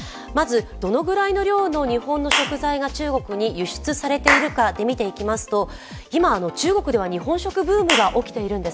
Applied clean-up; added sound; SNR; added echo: none; Clapping / Chirp, tweet; 8 dB; none.